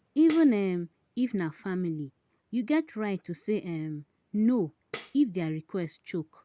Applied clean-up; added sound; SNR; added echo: none; Tambourine; 19 dB; none.